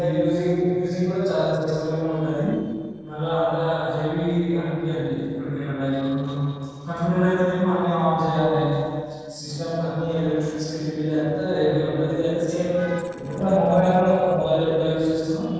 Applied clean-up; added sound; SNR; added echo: neural separator model SepFormer DNS4.